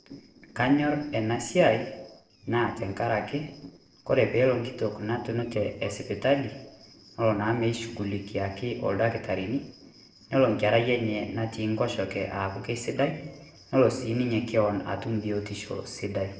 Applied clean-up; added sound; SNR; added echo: neural separator model SepFormer DNS4.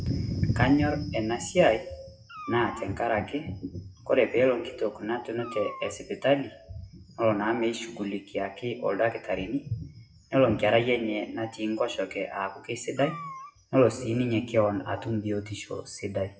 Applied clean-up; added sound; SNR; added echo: classical method WPE with log-MMSE.